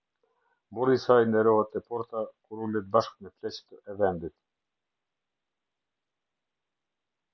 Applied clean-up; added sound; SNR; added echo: none; none; none; none.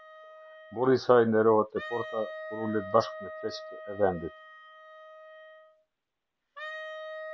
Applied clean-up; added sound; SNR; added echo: none; Wind instrument, woodwind instrument; 13 dB; none.